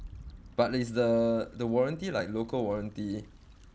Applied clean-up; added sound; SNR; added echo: none; Stream / Trickle, dribble / Traffic noise, roadway noise; 19 dB; none.